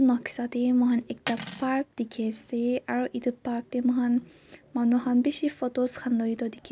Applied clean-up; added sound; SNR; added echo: none; Cutlery, silverware; 15 dB; none.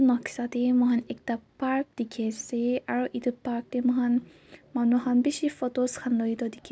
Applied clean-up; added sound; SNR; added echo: none; none; none; none.